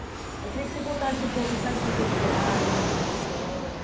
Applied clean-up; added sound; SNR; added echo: none; Fixed-wing aircraft, airplane; -4 dB; none.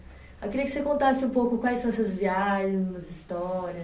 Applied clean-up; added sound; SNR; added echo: none; none; none; none.